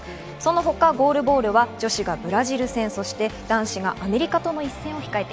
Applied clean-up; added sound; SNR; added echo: none; none; none; none.